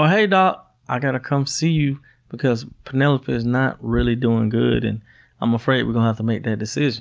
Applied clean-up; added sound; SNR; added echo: none; none; none; none.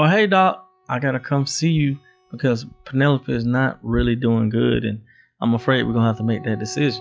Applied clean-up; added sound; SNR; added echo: classical method log-MMSE.